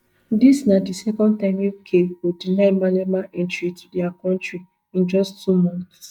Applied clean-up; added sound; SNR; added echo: neural mask model DeepFilterNet 3.